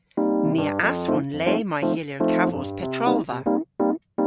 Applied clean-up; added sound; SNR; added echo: none; Piano; -4 dB; none.